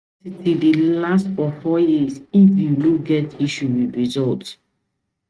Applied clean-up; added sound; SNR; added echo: neural mask model RNNoise.